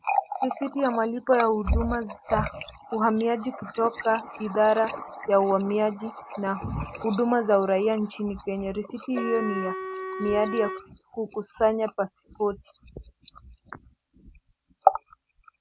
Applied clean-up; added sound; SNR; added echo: none; Wind instrument, woodwind instrument + Water tap, faucet; 6 dB; none.